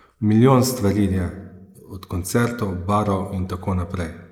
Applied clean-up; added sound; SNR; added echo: neural mask model Resemble Enhance denoiser.